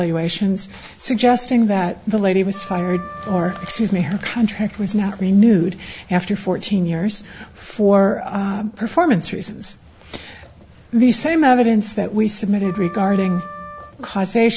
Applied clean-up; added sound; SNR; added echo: none; Wind instrument, woodwind instrument; 18 dB; none.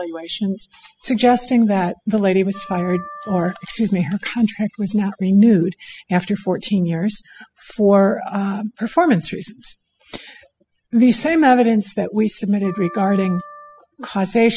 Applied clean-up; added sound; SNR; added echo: classical method spectral subtraction.